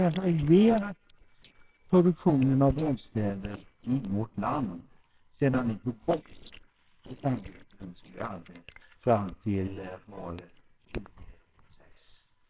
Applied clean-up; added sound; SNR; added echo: neural separator model SepFormer WHAMR!.